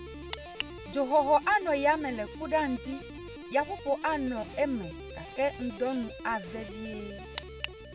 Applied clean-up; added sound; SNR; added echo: none; Bass guitar + Guitar; 12 dB; none.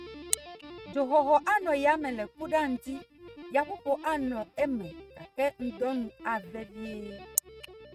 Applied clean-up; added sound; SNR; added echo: neural mask model RNNoise.